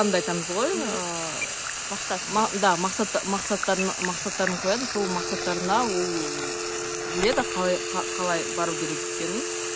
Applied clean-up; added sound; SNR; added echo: none; Frying (food) + Telephone; 2 dB; none.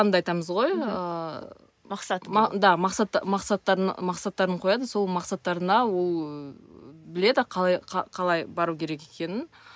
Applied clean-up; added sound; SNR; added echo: none; none; none; none.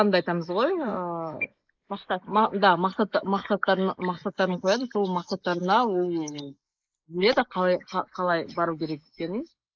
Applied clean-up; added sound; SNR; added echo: neural mask model Resemble Enhance denoiser.